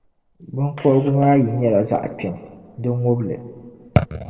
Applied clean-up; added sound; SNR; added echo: neural separator model SepFormer DNS4.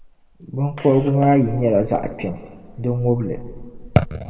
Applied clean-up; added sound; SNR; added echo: none; Fire; 17 dB; reverberation time 1.6 s.